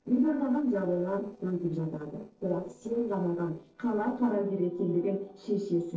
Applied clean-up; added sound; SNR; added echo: neural separator model SepFormer DNS4.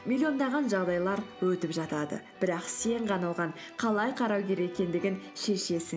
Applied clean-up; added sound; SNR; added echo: none; none; none; none.